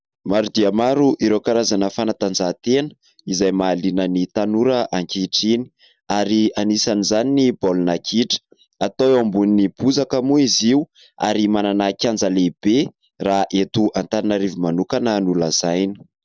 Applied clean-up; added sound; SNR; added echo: none; none; none; none.